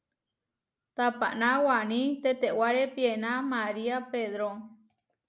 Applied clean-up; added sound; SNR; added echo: none; none; none; none.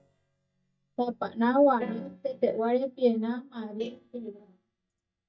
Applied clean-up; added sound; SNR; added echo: neural mask model DeepFilterNet 3.